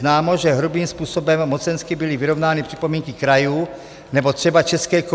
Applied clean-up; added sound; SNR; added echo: none; none; none; none.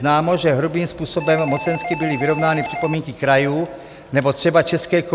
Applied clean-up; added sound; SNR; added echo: none; Doorbell; 10 dB; none.